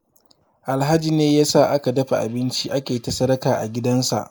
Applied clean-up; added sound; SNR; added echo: neural mask model Resemble Enhance denoiser.